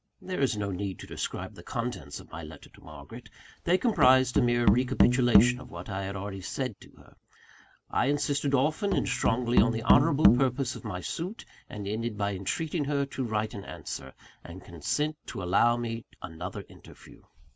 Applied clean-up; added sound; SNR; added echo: none; Musical instrument; -2 dB; none.